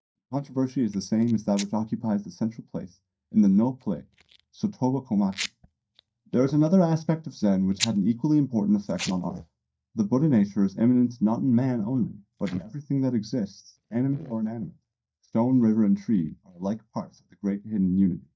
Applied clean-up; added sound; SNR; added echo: neural mask model DeepFilterNet 3.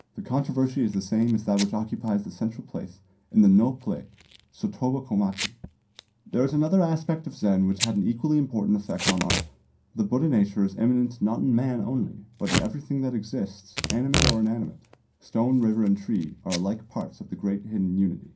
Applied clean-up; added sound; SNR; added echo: none; Packing tape, duct tape / Tearing; 10 dB; reverberation time 0.3 s.